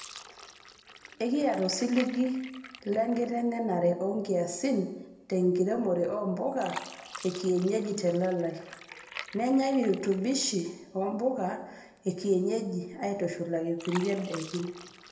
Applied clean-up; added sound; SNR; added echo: none; Fill (with liquid); 18 dB; reverberation time 0.8 s.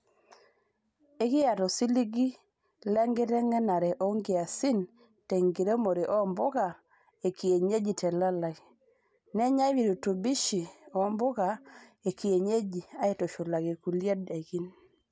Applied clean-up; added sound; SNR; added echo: none; none; none; none.